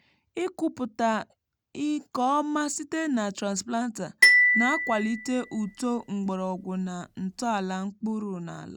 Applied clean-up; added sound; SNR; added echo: none; Glockenspiel; -3 dB; none.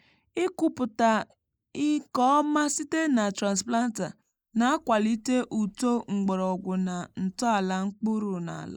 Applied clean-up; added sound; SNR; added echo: neural mask model Resemble Enhance denoiser.